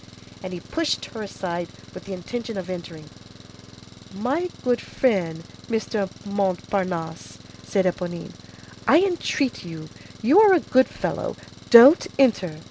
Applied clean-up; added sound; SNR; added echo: none; Engine; 20 dB; none.